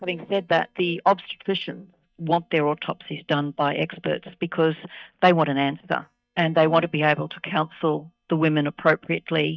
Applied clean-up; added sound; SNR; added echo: neural mask model DeepFilterNet 3.